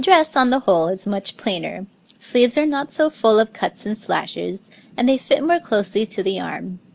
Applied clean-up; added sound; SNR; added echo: none; none; none; none.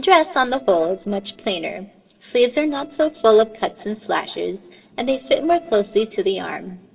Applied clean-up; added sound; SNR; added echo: neural separator model SepFormer DNS4.